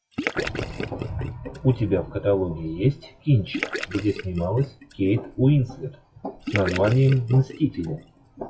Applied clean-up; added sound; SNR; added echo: classical method WPE with log-MMSE.